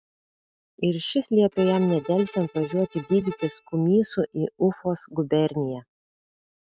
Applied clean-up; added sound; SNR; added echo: neural mask model RNNoise.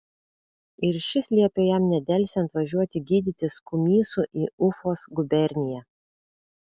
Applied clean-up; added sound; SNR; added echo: none; none; none; none.